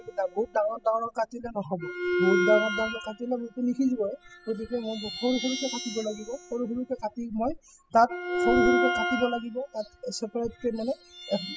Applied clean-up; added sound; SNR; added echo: classical method spectral subtraction.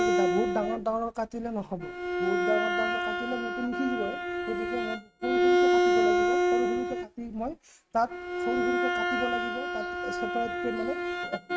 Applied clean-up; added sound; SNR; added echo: neural mask model RNNoise.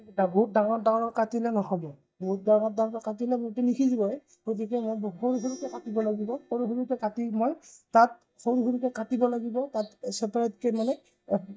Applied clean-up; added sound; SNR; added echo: neural mask model DeepFilterNet 3.